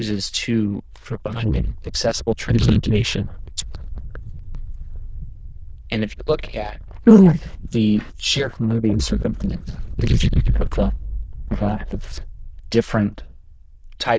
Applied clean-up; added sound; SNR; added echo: neural diffusion model UNIVERSE++.